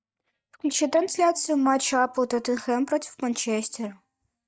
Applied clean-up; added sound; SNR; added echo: neural mask model DeepFilterNet 3.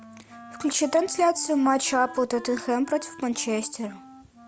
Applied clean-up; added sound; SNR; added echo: none; Wind instrument, woodwind instrument; 19 dB; none.